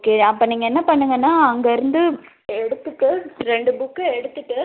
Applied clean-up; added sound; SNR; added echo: none; none; none; none.